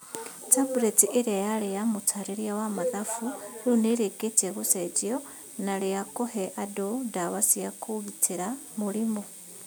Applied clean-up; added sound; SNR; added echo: none; none; none; none.